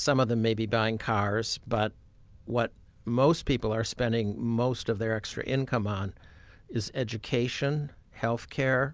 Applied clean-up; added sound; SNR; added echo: none; none; none; none.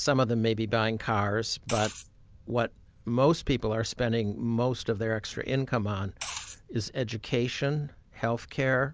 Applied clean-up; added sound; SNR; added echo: none; Liquid; 12 dB; none.